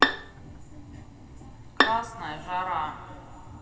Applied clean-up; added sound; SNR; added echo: none; Bowed string instrument; -4 dB; reverberation time 2.4 s.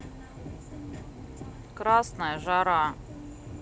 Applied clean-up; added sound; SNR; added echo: none; none; none; none.